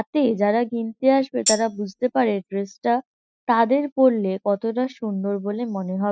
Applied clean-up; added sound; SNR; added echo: classical method spectral subtraction.